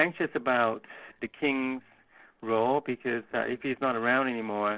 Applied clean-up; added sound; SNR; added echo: neural separator model SepFormer DNS4.